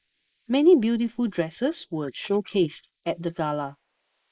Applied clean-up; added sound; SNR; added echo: neural mask model Resemble Enhance denoiser.